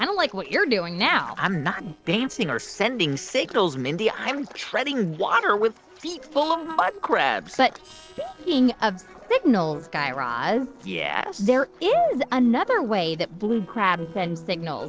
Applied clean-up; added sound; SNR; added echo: neural separator model SepFormer DNS4.